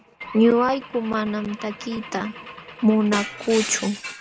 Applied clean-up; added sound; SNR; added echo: none; Glass / Engine / Car; 13 dB; none.